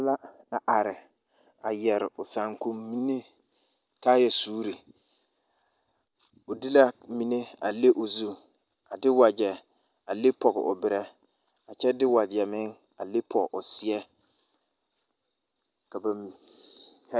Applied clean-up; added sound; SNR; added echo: none; none; none; none.